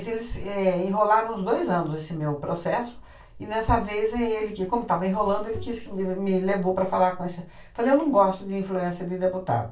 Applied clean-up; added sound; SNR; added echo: none; Bowed string instrument; 17 dB; reverberation time 0.3 s.